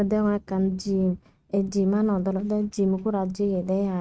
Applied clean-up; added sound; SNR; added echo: neural mask model RNNoise.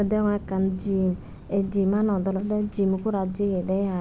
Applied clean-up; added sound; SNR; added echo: none; Thunder; 17 dB; none.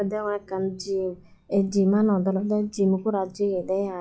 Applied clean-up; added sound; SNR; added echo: classical method log-MMSE.